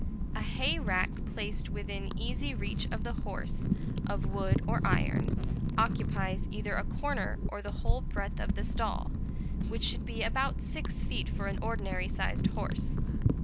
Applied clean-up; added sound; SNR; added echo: none; Wind / Fire; -4 dB; none.